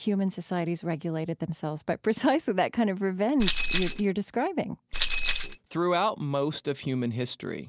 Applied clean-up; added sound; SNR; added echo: none; Tambourine; -2 dB; none.